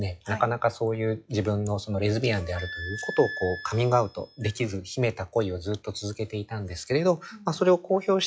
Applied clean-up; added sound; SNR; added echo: classical method log-MMSE.